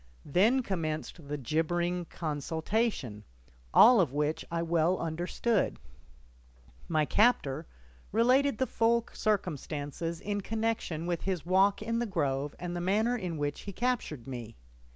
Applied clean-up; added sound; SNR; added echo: none; none; none; none.